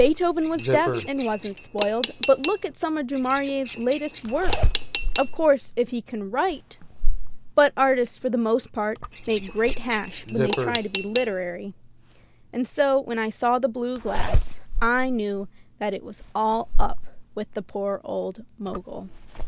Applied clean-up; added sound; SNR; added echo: none; Cutlery, silverware / Dishes, pots, and pans + Zipper (clothing); 0 dB; none.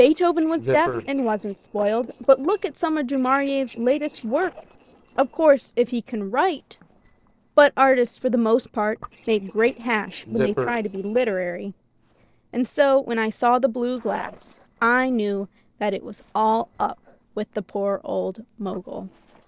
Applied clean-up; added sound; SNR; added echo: neural separator model SepFormer DNS4.